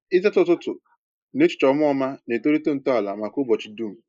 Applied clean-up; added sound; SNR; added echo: neural mask model Resemble Enhance denoiser.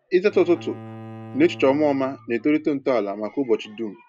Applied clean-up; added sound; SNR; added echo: none; Bowed string instrument; 19 dB; none.